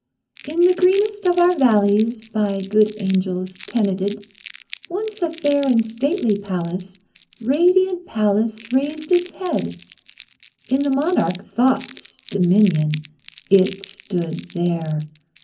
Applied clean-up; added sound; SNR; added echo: none; Crumpling, crinkling; 16 dB; reverberation time 0.3 s.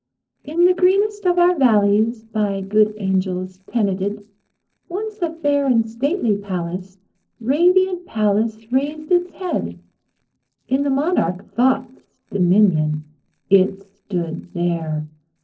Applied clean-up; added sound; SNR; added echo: neural separator model SepFormer DNS4.